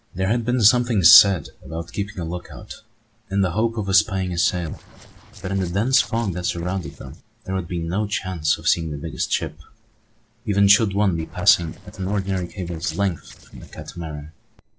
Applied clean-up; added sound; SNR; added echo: neural separator model SepFormer DNS4.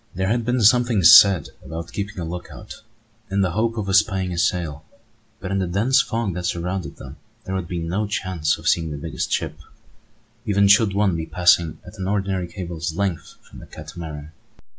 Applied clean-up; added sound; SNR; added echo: none; none; none; none.